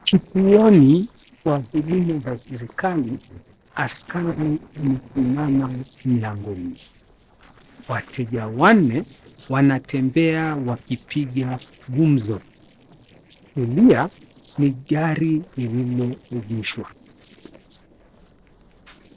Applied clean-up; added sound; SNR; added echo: neural separator model SepFormer DNS4.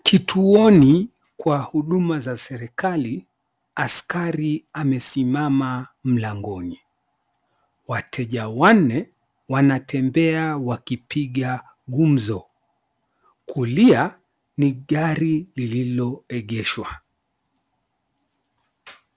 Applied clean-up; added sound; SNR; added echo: none; none; none; none.